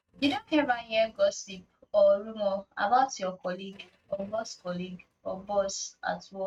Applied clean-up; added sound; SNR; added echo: neural mask model RNNoise.